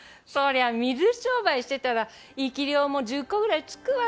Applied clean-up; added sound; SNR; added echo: none; none; none; none.